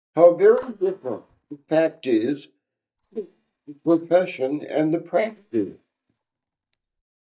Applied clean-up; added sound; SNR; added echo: neural mask model DeepFilterNet 3.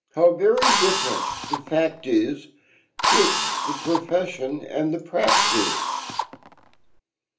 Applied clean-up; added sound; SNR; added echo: none; Drill; 0 dB; reverberation time 0.3 s.